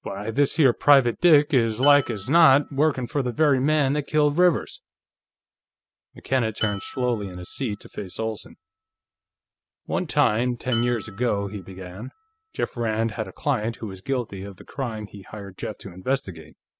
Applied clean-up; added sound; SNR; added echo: none; Dishes, pots, and pans; 17 dB; none.